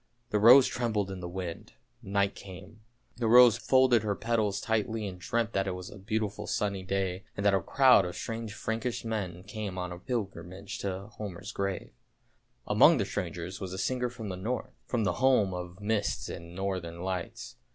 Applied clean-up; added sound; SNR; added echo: none; none; none; none.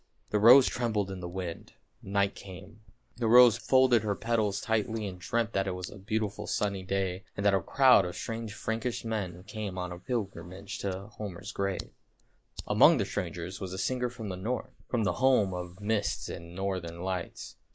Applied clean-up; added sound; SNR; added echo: neural mask model Resemble Enhance denoiser.